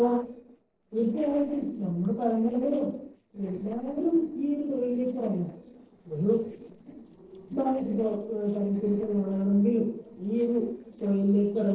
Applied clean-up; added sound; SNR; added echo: neural separator model SepFormer DNS4.